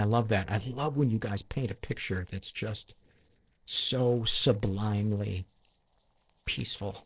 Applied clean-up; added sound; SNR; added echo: neural separator model SepFormer DNS4.